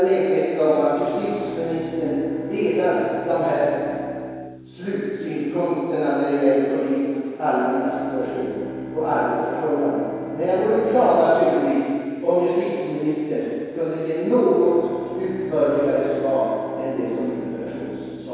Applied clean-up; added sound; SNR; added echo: none; Bowed string instrument; 14 dB; reverberation time 2.2 s.